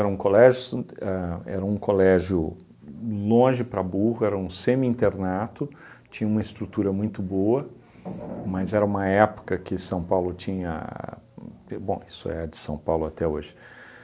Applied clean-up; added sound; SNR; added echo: none; none; none; none.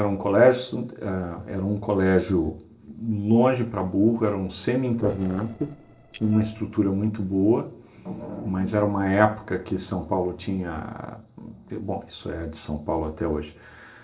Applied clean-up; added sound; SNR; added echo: neural separator model SepFormer DNS4.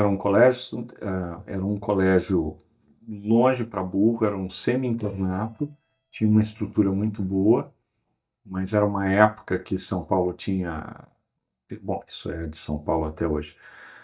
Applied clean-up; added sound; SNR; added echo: neural mask model DeepFilterNet 3.